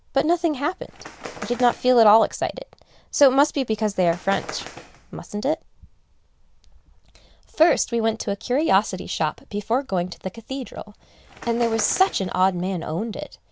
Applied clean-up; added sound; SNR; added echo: none; Bird; 17 dB; none.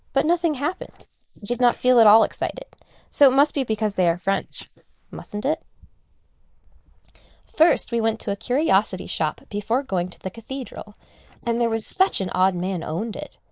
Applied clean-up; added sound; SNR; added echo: neural mask model Resemble Enhance denoiser.